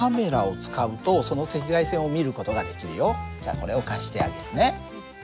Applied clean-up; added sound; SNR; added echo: none; none; none; none.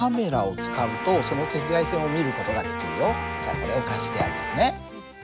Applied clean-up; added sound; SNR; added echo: none; Guitar; 5 dB; none.